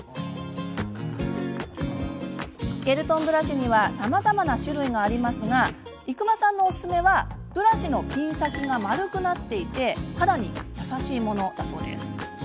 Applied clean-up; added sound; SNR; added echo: none; none; none; none.